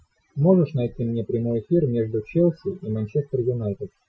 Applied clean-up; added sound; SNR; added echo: classical method Wiener filter.